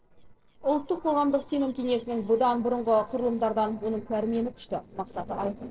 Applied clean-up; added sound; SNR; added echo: neural separator model SepFormer DNS4.